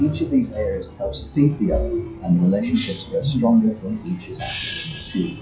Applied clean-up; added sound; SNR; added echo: classical method WPE with log-MMSE.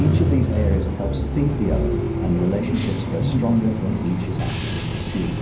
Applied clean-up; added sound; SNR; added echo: none; Bus / Engine; -2 dB; reverberation time 0.6 s.